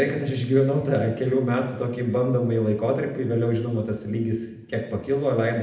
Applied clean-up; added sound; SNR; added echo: none; none; none; reverberation time 0.8 s.